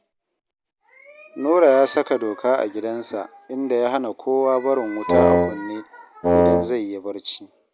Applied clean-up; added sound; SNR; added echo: none; Wind instrument, woodwind instrument; -4 dB; none.